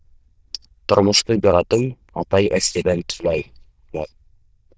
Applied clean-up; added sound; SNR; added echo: neural diffusion model UNIVERSE++.